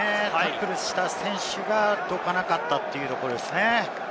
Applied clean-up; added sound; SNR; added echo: none; none; none; none.